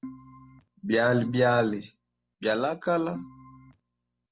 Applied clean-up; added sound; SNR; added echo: none; Organ; 18 dB; none.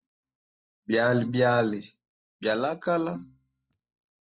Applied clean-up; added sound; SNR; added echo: neural mask model DeepFilterNet 3.